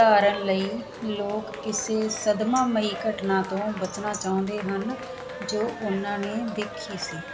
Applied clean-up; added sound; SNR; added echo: none; Cheering; 11 dB; none.